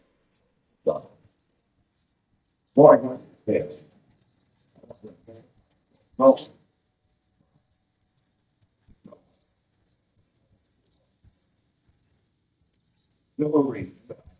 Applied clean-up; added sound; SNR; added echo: neural mask model DeepFilterNet 3.